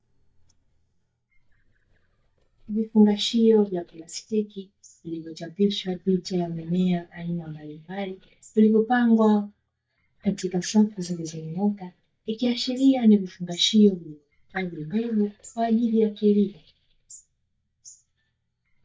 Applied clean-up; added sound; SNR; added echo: neural mask model DeepFilterNet 3.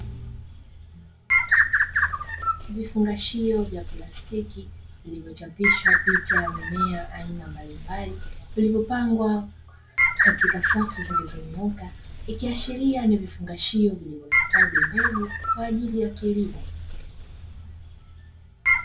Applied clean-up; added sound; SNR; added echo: none; Bird; -2 dB; reverberation time 0.2 s.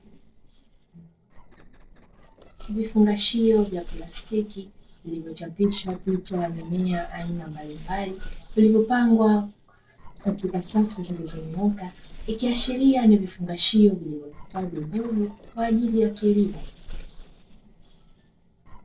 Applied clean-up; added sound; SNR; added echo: neural separator model SepFormer DNS4.